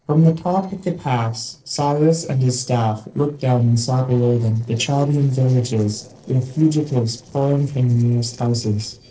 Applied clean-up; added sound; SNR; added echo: neural separator model SepFormer DNS4.